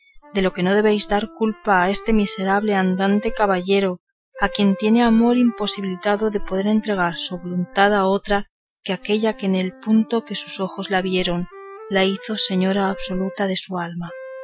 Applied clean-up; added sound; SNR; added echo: classical method Wiener filter.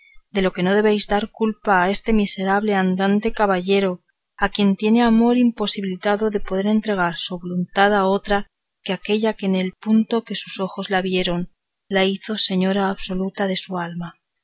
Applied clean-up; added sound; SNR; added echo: none; none; none; none.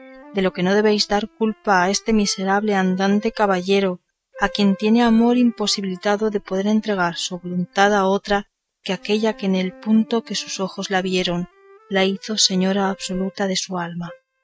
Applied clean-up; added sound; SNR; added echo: neural mask model RNNoise.